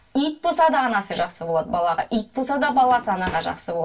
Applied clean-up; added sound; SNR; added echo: none; Drawer open or close; 16 dB; reverberation time 0.2 s.